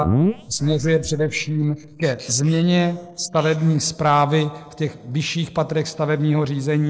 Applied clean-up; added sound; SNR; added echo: neural mask model Resemble Enhance denoiser.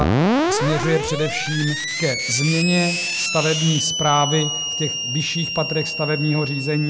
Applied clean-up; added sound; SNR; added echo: none; Screech; 2 dB; none.